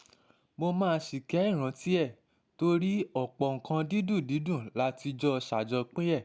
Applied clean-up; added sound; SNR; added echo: none; none; none; none.